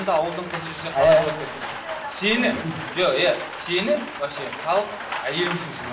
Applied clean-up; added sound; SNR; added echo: none; Rain; 10 dB; reverberation time 0.8 s.